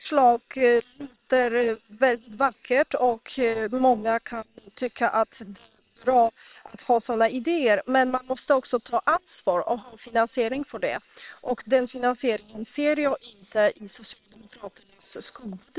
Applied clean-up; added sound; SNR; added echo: neural separator model SepFormer WHAM!.